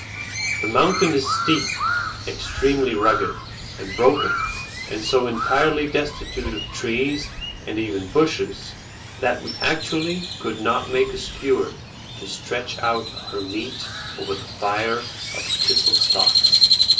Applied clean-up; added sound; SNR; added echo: none; Crow; 1 dB; reverberation time 0.2 s.